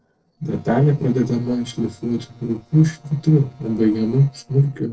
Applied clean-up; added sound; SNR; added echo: neural separator model SepFormer DNS4.